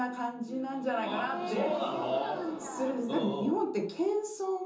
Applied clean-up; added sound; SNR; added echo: none; none; none; reverberation time 0.6 s.